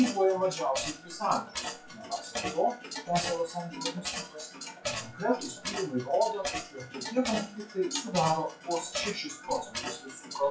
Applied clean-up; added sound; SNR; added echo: classical method WPE with log-MMSE.